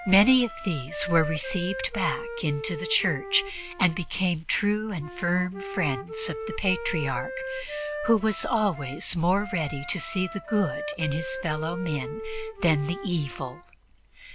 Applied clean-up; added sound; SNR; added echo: none; Wind instrument, woodwind instrument; 10 dB; none.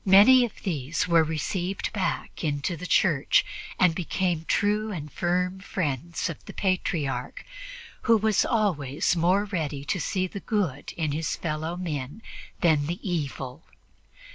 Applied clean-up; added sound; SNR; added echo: none; none; none; none.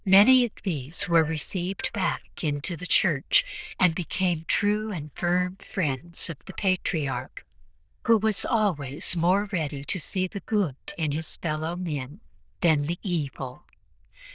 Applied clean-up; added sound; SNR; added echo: neural diffusion model UNIVERSE++.